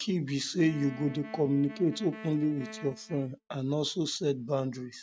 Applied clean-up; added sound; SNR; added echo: neural mask model RNNoise.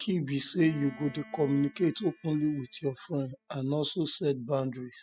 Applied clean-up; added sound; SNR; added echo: classical method spectral subtraction.